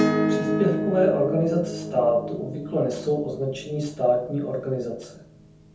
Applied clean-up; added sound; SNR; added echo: none; Acoustic guitar / Strum; 4 dB; reverberation time 0.6 s.